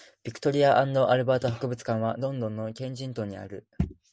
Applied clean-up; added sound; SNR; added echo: none; none; none; none.